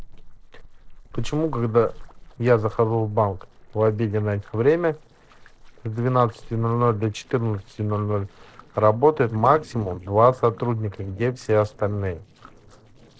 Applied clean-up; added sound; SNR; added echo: neural separator model SepFormer DNS4.